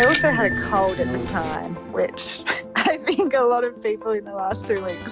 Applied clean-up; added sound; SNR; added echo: none; Bicycle bell; 1 dB; none.